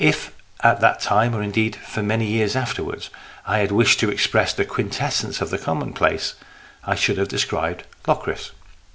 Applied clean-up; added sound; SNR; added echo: none; none; none; none.